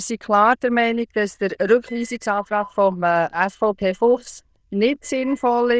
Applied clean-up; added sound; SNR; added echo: neural diffusion model UNIVERSE++.